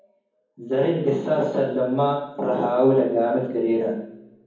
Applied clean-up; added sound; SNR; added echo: none; none; none; reverberation time 1.2 s.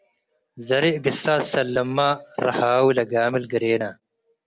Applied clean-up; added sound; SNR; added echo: none; none; none; none.